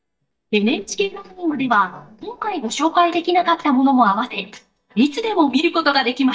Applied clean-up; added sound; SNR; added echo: neural mask model DeepFilterNet 3.